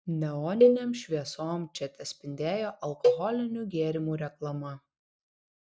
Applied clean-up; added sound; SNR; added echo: neural mask model DeepFilterNet 3.